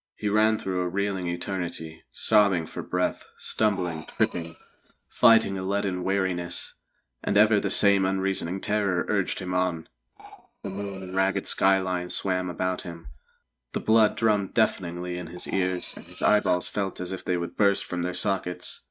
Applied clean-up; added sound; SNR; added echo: neural mask model RNNoise.